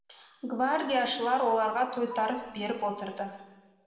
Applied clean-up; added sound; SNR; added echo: none; Marimba, xylophone; 19 dB; reverberation time 1.4 s.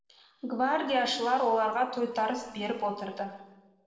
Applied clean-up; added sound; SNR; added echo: neural separator model SepFormer DNS4.